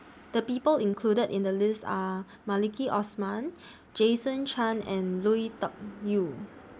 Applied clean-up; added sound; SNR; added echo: none; none; none; none.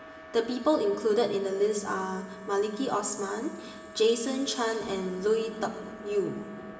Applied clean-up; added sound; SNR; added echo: none; Wind instrument, woodwind instrument; 18 dB; reverberation time 2.7 s.